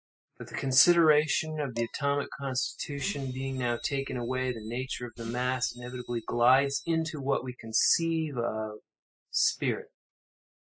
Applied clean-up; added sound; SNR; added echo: classical method spectral subtraction.